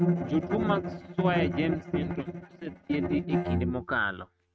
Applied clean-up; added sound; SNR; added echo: neural mask model RNNoise.